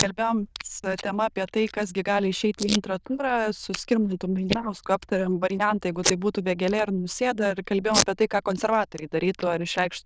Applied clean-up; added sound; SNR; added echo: neural diffusion model UNIVERSE++.